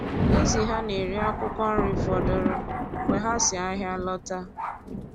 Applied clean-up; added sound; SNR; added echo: none; Thunder; -2 dB; none.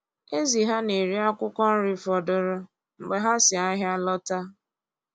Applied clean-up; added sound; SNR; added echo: none; none; none; none.